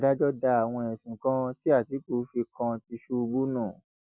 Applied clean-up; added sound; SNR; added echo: none; none; none; none.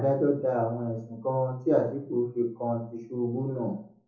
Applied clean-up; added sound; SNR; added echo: none; none; none; reverberation time 1.0 s.